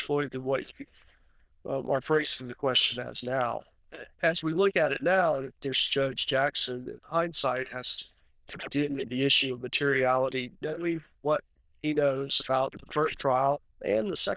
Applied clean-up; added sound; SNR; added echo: neural diffusion model UNIVERSE++.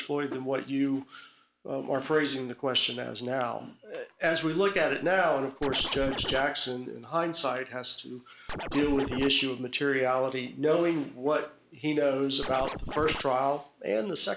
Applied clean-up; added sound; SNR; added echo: none; Scratching (performance technique); 6 dB; none.